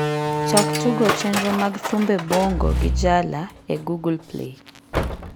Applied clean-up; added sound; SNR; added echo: none; Slam + Tools; 2 dB; none.